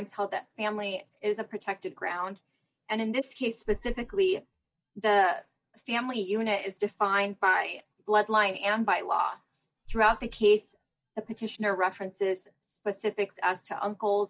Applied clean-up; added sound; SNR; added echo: neural mask model DeepFilterNet 3.